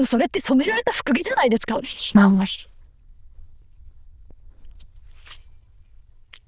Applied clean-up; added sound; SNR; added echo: neural diffusion model UNIVERSE++.